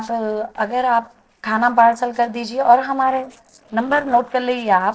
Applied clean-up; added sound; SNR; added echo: neural separator model SepFormer DNS4.